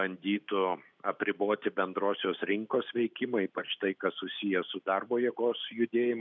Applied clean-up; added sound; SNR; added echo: none; none; none; none.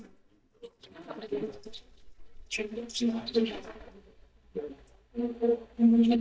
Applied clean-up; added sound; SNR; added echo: neural mask model DeepFilterNet 3.